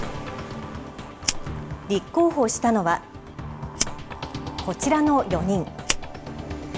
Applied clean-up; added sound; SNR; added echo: none; Fire; 10 dB; none.